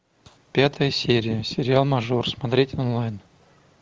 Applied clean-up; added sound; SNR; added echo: none; none; none; none.